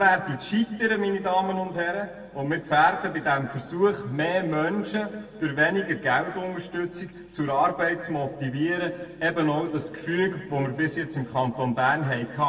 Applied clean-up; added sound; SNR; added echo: none; none; none; reverberation time 1.4 s.